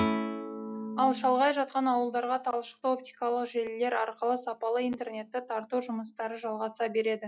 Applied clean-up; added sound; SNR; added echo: classical method log-MMSE.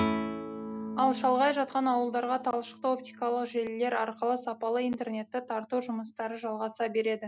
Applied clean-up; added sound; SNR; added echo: none; Guitar; 10 dB; none.